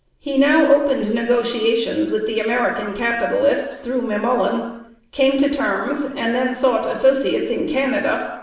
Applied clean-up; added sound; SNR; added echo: none; none; none; reverberation time 0.9 s.